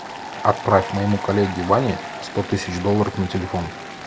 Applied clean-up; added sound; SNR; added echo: none; Applause; 11 dB; none.